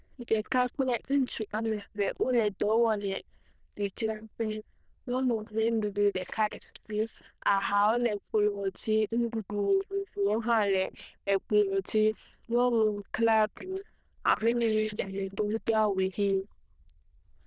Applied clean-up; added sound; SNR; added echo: neural diffusion model UNIVERSE++.